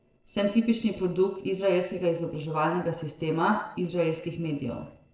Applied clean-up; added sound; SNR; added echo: neural separator model SepFormer DNS4.